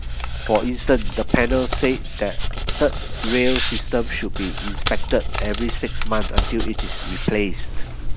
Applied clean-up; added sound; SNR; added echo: none; Hands; -1 dB; none.